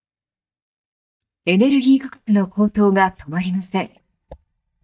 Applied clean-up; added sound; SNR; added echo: neural mask model DeepFilterNet 3.